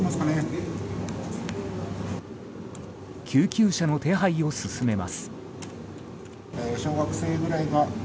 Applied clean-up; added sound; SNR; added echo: none; none; none; none.